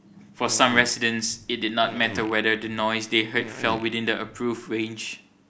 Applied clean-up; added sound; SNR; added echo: none; Fart; 15 dB; none.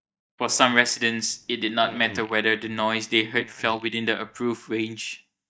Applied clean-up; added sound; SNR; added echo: neural mask model DeepFilterNet 3.